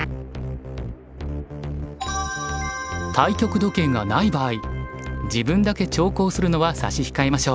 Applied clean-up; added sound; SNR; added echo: none; Organ; 14 dB; none.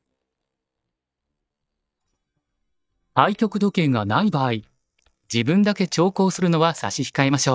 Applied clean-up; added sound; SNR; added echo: neural mask model DeepFilterNet 3.